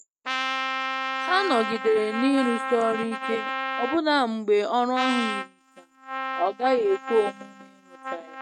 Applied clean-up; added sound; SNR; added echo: neural mask model RNNoise.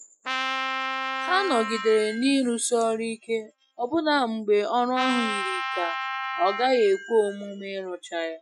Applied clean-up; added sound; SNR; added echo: classical method Wiener filter.